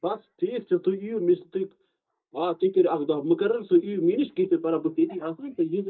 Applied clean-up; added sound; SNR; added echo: neural mask model DeepFilterNet 3.